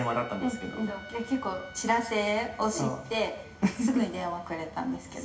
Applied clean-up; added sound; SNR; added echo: none; Trumpet; 19 dB; reverberation time 0.8 s.